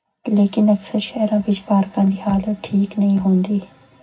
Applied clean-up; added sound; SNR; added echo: none; none; none; reverberation time 0.4 s.